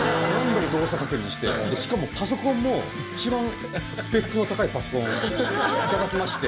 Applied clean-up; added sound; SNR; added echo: none; Wind instrument, woodwind instrument; 18 dB; reverberation time 0.3 s.